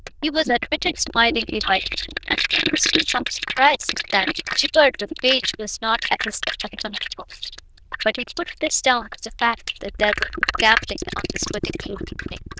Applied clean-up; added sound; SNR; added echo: neural diffusion model UNIVERSE++.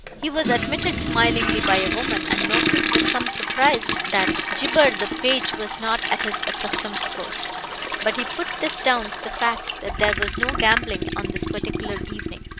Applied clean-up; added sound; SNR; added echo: none; Toilet flush; 0 dB; none.